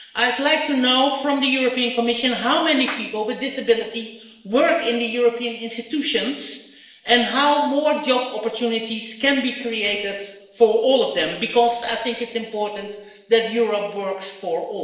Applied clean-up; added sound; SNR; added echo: neural separator model SepFormer DNS4.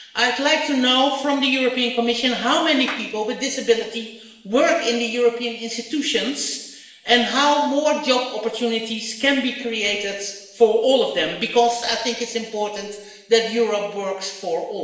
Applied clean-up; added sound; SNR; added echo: none; Clapping; 18 dB; reverberation time 0.9 s.